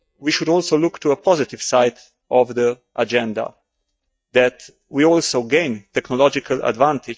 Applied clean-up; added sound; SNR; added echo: neural mask model DeepFilterNet 3.